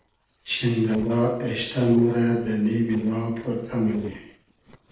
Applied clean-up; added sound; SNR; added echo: neural separator model SepFormer DNS4.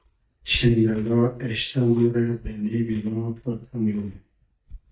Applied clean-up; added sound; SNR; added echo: neural mask model DeepFilterNet 3.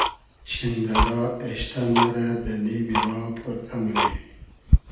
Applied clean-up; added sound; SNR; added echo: none; Tick-tock; -1 dB; reverberation time 0.8 s.